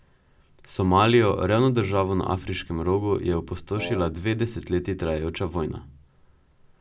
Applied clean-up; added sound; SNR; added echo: none; Wind instrument, woodwind instrument; 13 dB; none.